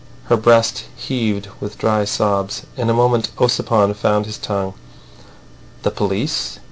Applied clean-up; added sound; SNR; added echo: none; none; none; none.